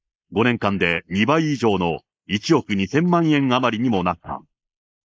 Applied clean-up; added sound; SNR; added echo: neural mask model Resemble Enhance denoiser.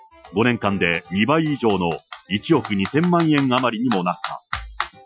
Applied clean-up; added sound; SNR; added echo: classical method Wiener filter.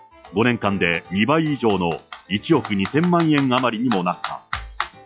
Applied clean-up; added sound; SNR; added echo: classical method log-MMSE.